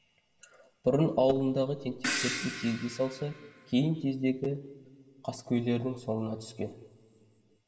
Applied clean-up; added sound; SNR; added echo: none; Crash cymbal; 6 dB; reverberation time 2.6 s.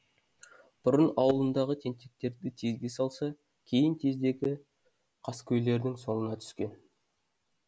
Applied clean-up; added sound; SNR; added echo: none; none; none; none.